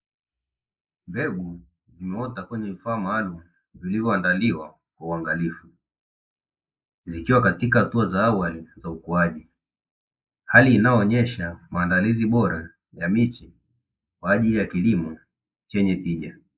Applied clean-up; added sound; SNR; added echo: neural mask model Resemble Enhance denoiser.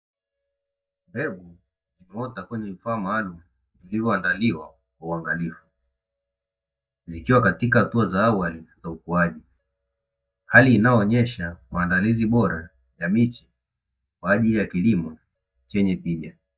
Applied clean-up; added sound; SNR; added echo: neural mask model DeepFilterNet 3.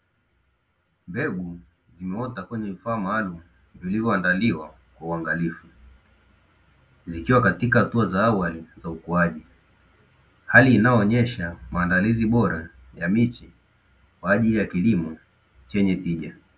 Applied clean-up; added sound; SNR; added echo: none; none; none; none.